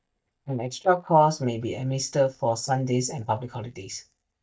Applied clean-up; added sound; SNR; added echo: neural mask model DeepFilterNet 3.